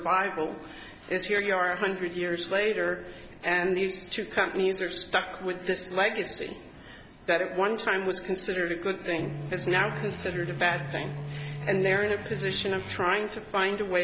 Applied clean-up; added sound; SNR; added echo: none; Guitar; 8 dB; none.